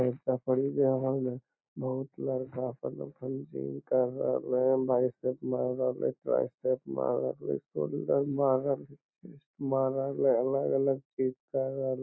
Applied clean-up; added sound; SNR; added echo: none; none; none; none.